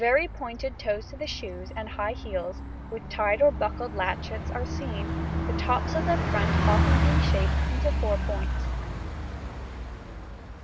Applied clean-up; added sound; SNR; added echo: none; Bus; -3 dB; none.